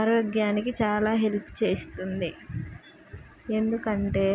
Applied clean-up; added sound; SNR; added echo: none; none; none; none.